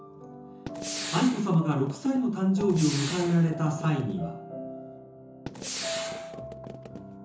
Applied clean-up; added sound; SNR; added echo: none; Gunshot, gunfire; 10 dB; reverberation time 0.6 s.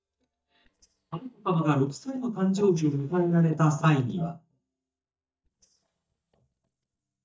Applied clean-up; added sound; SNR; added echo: neural mask model DeepFilterNet 3.